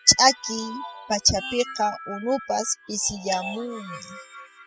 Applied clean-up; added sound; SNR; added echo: classical method spectral subtraction.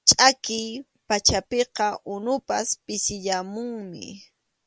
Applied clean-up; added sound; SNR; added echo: none; none; none; none.